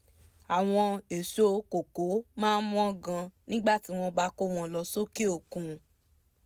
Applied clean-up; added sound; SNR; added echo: none; none; none; none.